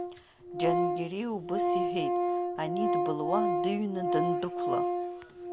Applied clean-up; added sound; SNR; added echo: none; Organ; -5 dB; none.